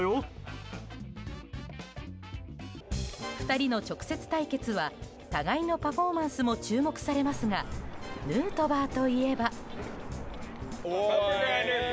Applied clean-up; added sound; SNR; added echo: none; none; none; none.